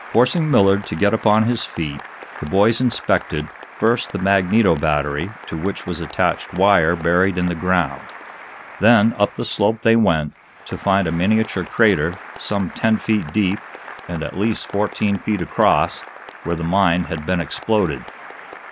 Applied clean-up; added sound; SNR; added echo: none; Applause; 17 dB; none.